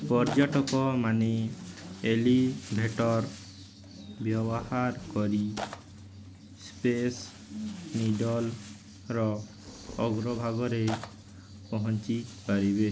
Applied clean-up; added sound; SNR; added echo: none; Tearing; 17 dB; none.